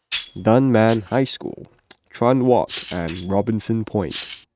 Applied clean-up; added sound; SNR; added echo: neural mask model RNNoise.